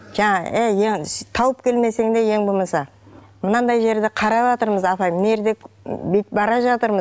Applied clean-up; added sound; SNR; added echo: none; none; none; none.